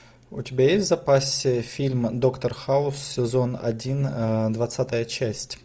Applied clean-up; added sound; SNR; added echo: none; none; none; none.